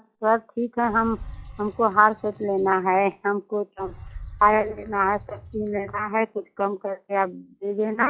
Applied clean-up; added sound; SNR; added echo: classical method log-MMSE.